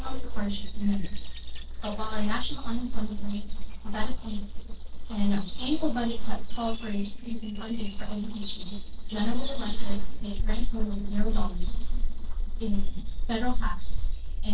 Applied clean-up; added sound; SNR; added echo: neural separator model SepFormer DNS4.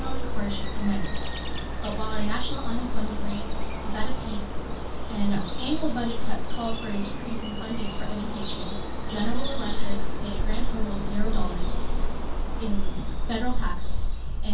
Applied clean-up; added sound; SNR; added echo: none; Bird vocalization, bird call, bird song; 4 dB; reverberation time 0.2 s.